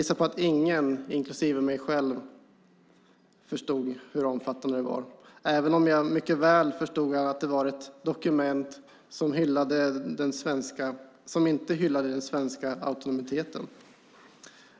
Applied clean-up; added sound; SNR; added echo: none; none; none; none.